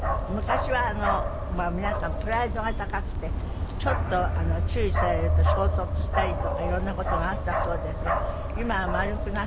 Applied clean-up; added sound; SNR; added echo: none; Bark; -4 dB; none.